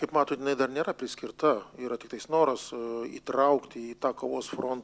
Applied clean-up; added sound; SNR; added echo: none; none; none; none.